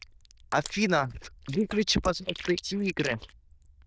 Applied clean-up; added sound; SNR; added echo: neural diffusion model UNIVERSE++.